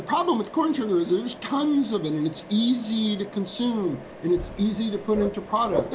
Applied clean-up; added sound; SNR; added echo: none; Mechanisms; 12 dB; none.